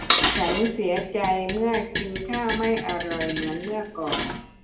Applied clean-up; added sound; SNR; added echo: none; Dishes, pots, and pans; 2 dB; reverberation time 0.6 s.